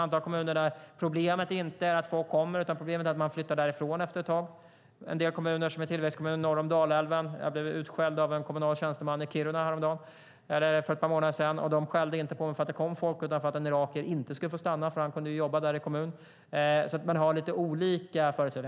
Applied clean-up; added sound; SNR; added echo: none; none; none; none.